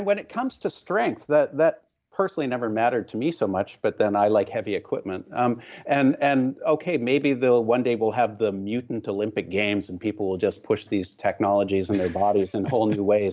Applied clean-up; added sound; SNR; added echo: none; none; none; none.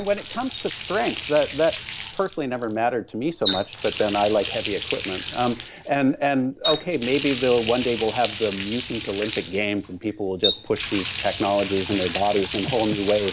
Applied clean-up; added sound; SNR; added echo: none; Water tap, faucet; 8 dB; none.